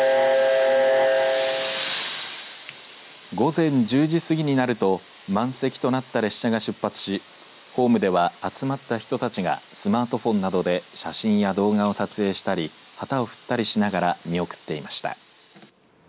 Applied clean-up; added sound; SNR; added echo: none; none; none; none.